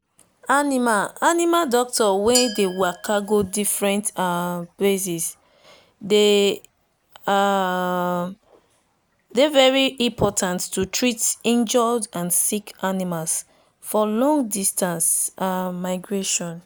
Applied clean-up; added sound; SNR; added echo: none; Glass; 12 dB; none.